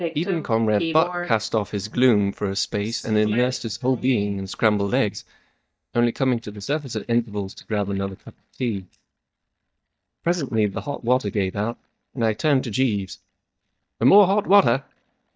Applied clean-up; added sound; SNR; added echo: neural mask model DeepFilterNet 3.